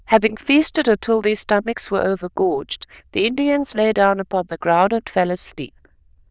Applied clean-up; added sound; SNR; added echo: neural diffusion model UNIVERSE++.